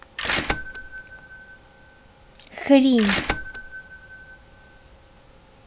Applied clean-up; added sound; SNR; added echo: none; Bell / Mechanisms; 2 dB; none.